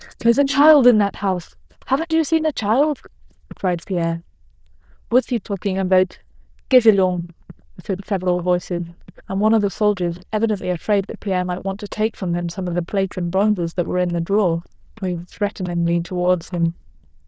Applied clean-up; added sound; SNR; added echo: neural diffusion model UNIVERSE++.